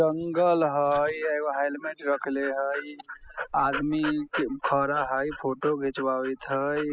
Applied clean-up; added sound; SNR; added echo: classical method spectral subtraction.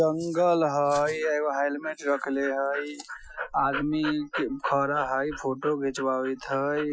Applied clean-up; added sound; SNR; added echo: classical method Wiener filter.